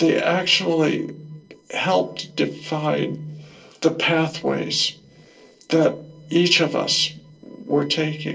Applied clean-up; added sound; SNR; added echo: neural separator model SepFormer DNS4.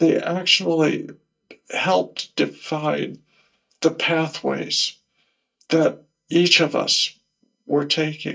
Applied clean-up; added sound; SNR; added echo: neural mask model DeepFilterNet 3.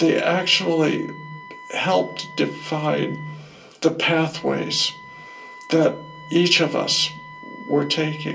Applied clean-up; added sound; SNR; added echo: none; Wind instrument, woodwind instrument; 18 dB; reverberation time 0.2 s.